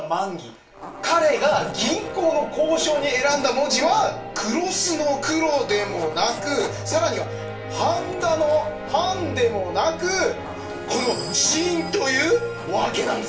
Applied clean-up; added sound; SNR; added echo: none; Zipper (clothing); 17 dB; reverberation time 0.2 s.